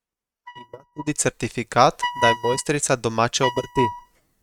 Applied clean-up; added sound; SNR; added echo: neural mask model RNNoise.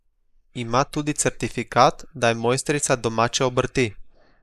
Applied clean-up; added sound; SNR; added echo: neural mask model Resemble Enhance denoiser.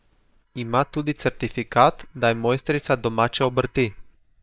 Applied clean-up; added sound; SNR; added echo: neural mask model DeepFilterNet 3.